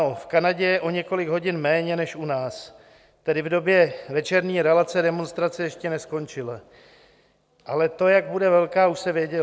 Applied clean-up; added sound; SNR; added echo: none; none; none; none.